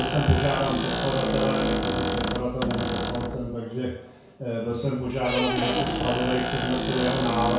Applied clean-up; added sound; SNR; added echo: none; Squeak; 1 dB; reverberation time 0.6 s.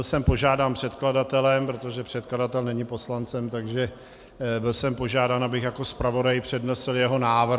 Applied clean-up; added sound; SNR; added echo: none; none; none; none.